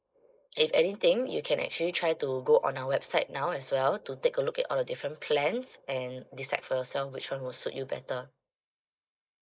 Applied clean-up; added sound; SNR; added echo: neural mask model Resemble Enhance denoiser.